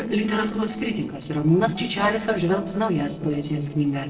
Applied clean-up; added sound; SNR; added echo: neural separator model SepFormer DNS4.